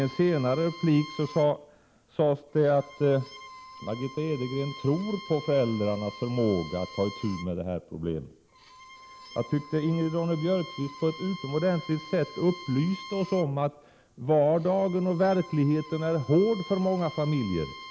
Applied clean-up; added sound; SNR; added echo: none; Bowed string instrument; 17 dB; none.